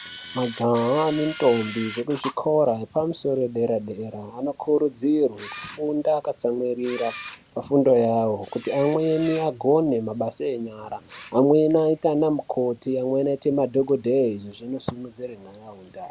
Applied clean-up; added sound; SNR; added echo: none; Camera; 20 dB; none.